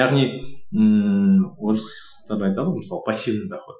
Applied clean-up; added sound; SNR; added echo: classical method Wiener filter.